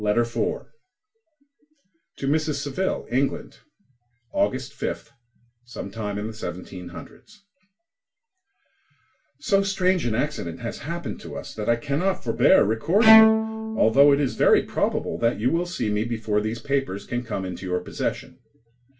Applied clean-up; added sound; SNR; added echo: none; Bowed string instrument; -1 dB; reverberation time 0.2 s.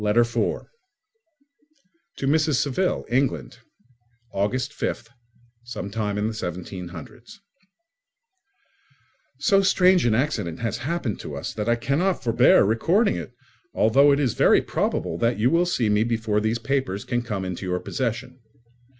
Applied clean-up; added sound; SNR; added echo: none; none; none; none.